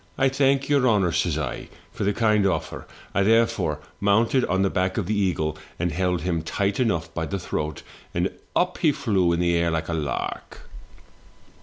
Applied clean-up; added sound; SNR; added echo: none; none; none; none.